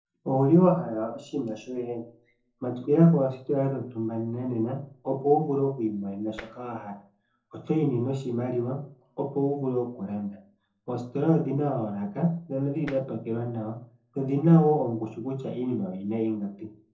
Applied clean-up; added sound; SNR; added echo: neural separator model SepFormer DNS4.